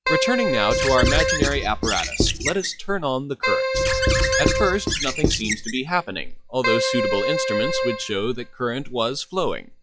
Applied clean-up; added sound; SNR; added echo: classical method log-MMSE.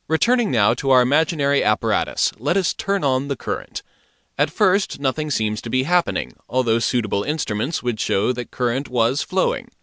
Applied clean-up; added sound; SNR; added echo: none; none; none; none.